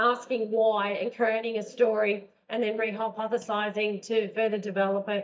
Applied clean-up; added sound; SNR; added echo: neural mask model DeepFilterNet 3.